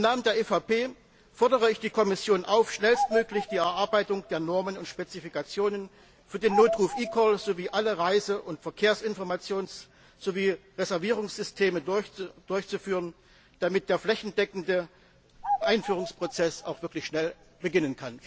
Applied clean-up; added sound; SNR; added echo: none; Bird vocalization, bird call, bird song; 8 dB; none.